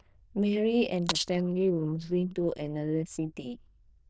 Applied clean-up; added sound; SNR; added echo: neural diffusion model UNIVERSE++.